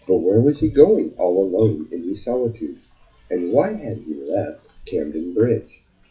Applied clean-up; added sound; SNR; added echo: classical method WPE with log-MMSE.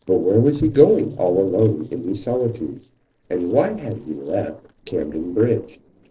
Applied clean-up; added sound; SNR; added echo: neural separator model SepFormer DNS4.